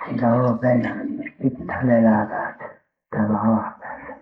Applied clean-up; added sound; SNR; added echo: neural mask model Resemble Enhance denoiser.